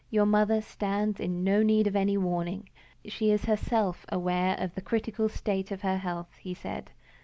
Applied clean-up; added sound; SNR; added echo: none; none; none; none.